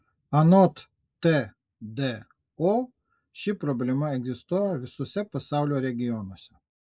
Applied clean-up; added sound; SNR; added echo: neural mask model Resemble Enhance denoiser.